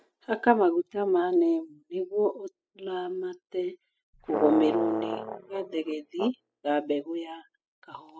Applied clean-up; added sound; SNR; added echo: classical method spectral subtraction.